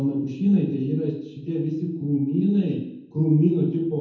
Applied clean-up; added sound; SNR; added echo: none; none; none; reverberation time 0.9 s.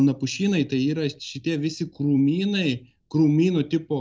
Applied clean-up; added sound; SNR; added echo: none; none; none; none.